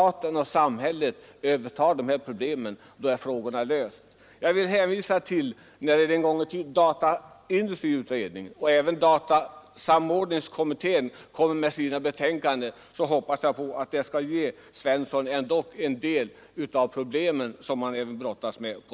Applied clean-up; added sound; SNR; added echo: none; none; none; none.